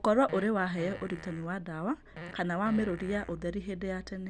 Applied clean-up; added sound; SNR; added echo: none; Fart; 16 dB; none.